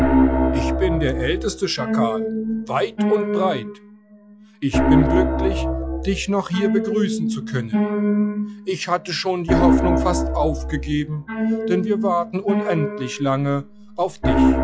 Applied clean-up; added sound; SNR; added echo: classical method log-MMSE.